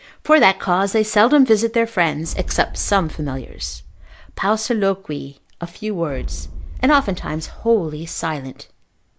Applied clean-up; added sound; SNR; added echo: none; Boom; 10 dB; none.